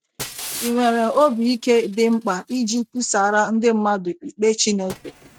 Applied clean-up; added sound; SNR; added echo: neural mask model RNNoise.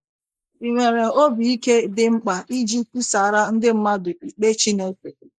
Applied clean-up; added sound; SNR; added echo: neural mask model Resemble Enhance denoiser.